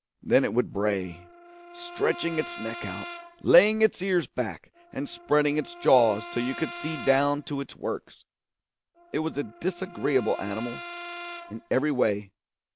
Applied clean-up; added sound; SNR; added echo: none; Brass instrument; 15 dB; none.